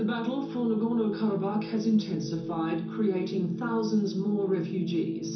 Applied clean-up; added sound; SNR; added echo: none; none; none; reverberation time 0.7 s.